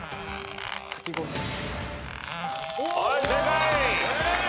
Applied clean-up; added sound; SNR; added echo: none; Squeak; 9 dB; none.